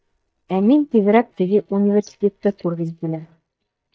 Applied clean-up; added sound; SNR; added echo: neural mask model DeepFilterNet 3.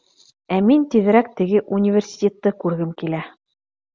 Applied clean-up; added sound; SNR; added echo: none; none; none; none.